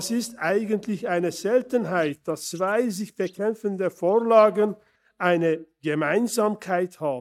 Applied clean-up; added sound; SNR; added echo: neural mask model DeepFilterNet 3.